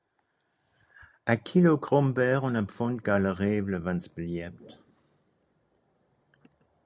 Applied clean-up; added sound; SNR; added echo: none; none; none; none.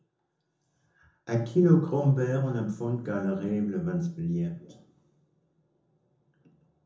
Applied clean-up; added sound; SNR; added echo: none; none; none; reverberation time 0.6 s.